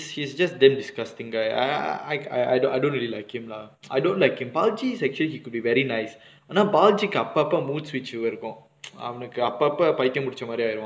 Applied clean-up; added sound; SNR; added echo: none; none; none; none.